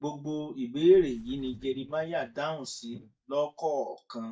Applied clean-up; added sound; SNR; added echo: neural mask model DeepFilterNet 3.